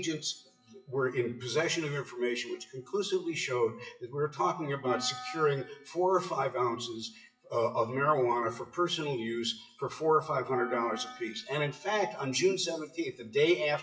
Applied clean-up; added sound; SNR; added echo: classical method WPE with log-MMSE.